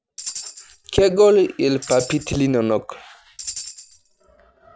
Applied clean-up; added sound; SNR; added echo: none; Tambourine; 15 dB; none.